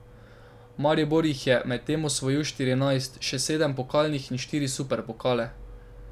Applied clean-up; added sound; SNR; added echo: none; none; none; none.